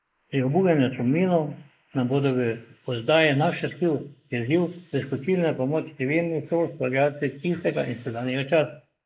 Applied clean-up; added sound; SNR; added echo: neural mask model Resemble Enhance denoiser.